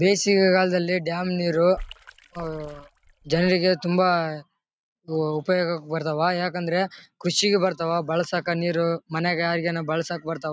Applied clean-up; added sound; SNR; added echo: neural mask model RNNoise.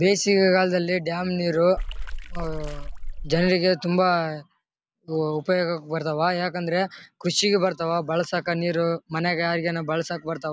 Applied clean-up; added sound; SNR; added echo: none; Water / Splash, splatter; 6 dB; none.